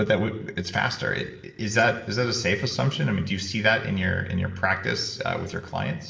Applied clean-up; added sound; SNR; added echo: none; none; none; reverberation time 0.8 s.